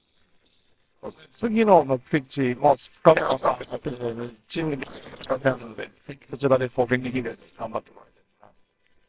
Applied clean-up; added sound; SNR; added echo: neural separator model SepFormer WHAMR!.